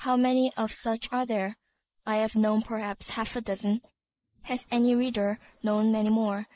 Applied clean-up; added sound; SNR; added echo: neural mask model Resemble Enhance denoiser.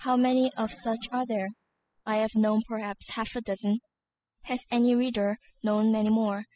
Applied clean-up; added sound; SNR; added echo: classical method spectral subtraction.